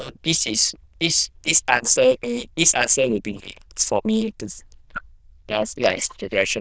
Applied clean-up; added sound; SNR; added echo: neural diffusion model UNIVERSE++.